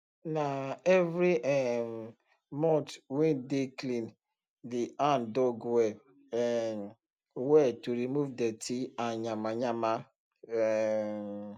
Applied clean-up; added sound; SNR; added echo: none; none; none; none.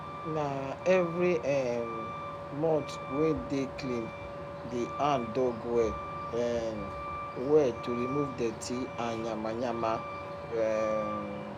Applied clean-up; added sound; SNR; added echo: none; Truck; 8 dB; none.